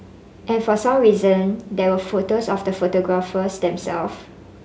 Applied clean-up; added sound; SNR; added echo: none; none; none; none.